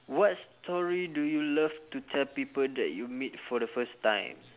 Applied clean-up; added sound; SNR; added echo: none; none; none; none.